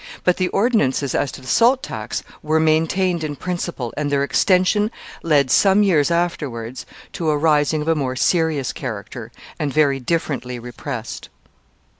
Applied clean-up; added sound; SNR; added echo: none; none; none; none.